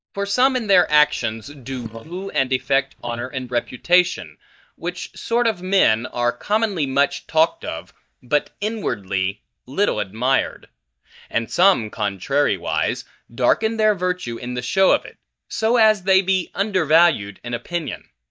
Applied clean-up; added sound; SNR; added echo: neural mask model DeepFilterNet 3.